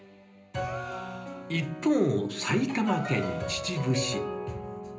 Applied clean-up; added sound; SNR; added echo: none; Gasp; 17 dB; reverberation time 0.5 s.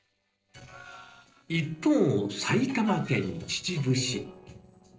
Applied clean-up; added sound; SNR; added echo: neural separator model SepFormer DNS4.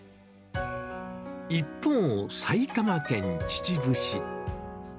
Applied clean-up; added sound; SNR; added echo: none; none; none; none.